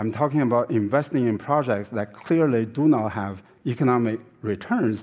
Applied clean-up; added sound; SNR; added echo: none; none; none; none.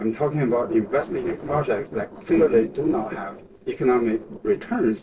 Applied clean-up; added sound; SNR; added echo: neural separator model SepFormer DNS4.